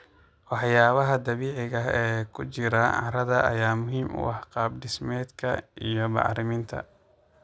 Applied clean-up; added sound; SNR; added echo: none; none; none; none.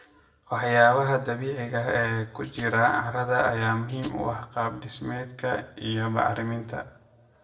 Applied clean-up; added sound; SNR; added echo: none; Tambourine; 7 dB; reverberation time 0.6 s.